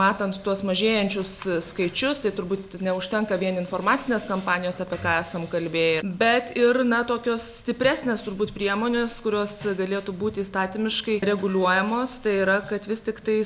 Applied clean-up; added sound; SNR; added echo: none; none; none; none.